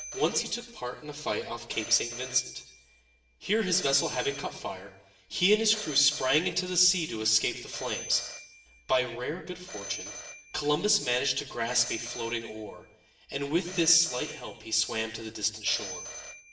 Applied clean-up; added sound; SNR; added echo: none; Telephone; 14 dB; reverberation time 0.9 s.